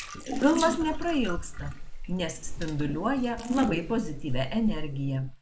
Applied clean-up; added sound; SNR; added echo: neural mask model Resemble Enhance denoiser.